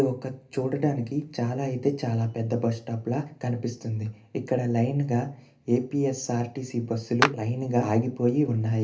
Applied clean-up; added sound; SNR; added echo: none; Clapping; 5 dB; reverberation time 0.3 s.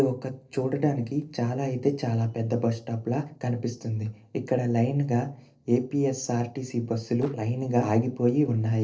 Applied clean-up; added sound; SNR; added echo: neural separator model SepFormer DNS4.